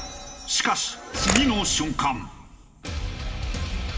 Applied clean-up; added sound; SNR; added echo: none; Camera; 5 dB; reverberation time 1.5 s.